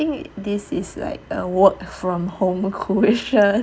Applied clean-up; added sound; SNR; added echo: none; none; none; none.